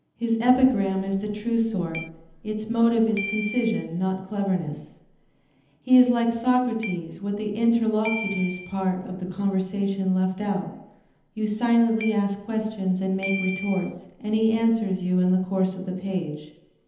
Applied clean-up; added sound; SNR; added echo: none; Keyboard (musical); 10 dB; reverberation time 0.9 s.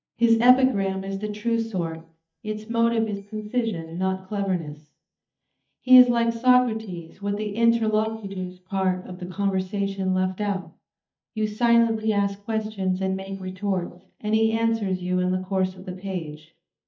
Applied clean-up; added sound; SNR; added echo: neural mask model DeepFilterNet 3.